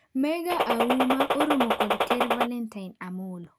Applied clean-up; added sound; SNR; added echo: none; Gunshot, gunfire; -4 dB; none.